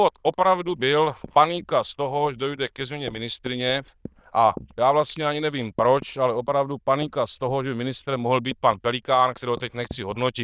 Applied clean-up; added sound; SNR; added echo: neural diffusion model UNIVERSE++.